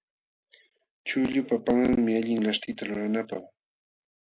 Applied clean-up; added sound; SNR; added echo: none; none; none; none.